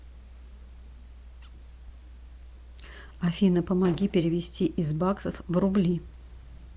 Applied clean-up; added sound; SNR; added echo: none; Gunshot, gunfire; 18 dB; none.